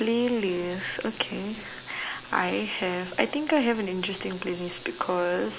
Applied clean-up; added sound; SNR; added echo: none; none; none; none.